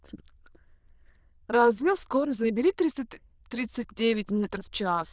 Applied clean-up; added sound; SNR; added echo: neural diffusion model UNIVERSE++.